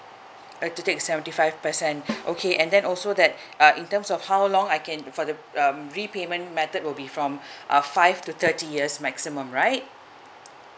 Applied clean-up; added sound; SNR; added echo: none; Snare drum; 14 dB; none.